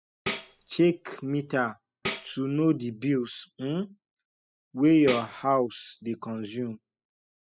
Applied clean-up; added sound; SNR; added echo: classical method spectral subtraction.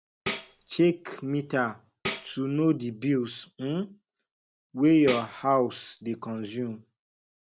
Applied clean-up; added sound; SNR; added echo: none; Tambourine; 12 dB; none.